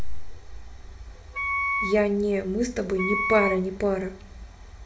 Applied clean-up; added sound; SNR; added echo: none; Wind instrument, woodwind instrument; 3 dB; reverberation time 0.5 s.